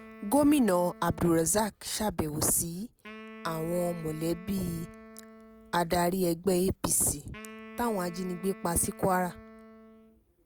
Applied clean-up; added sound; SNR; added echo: none; Wind instrument, woodwind instrument; 19 dB; none.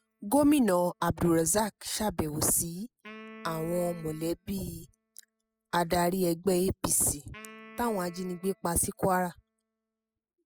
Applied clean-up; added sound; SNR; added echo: classical method spectral subtraction.